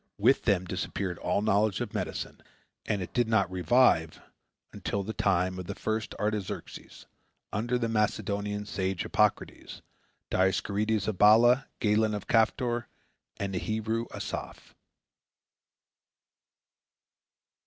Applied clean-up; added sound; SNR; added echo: none; none; none; none.